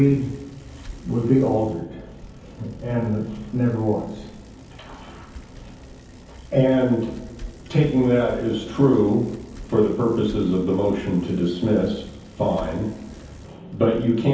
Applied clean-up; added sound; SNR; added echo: none; Bicycle; 19 dB; reverberation time 0.7 s.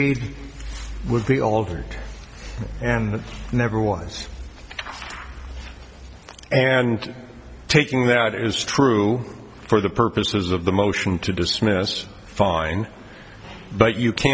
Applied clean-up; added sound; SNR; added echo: none; none; none; none.